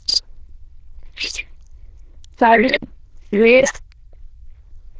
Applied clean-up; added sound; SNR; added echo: neural diffusion model UNIVERSE++.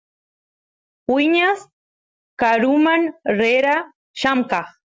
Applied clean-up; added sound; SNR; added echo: none; none; none; none.